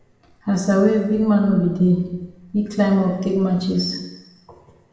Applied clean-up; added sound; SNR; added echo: none; none; none; reverberation time 1.1 s.